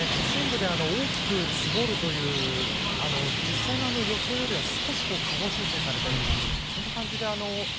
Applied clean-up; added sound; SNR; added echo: none; Traffic noise, roadway noise; -4 dB; none.